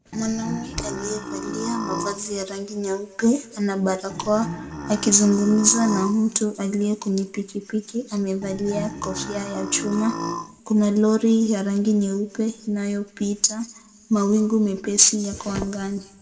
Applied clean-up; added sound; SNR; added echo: none; Burping, eructation; 9 dB; reverberation time 1.6 s.